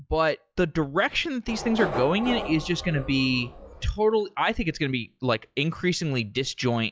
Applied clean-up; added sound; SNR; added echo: classical method log-MMSE.